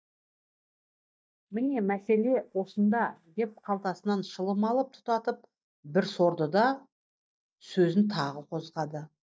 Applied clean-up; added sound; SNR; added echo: neural mask model DeepFilterNet 3.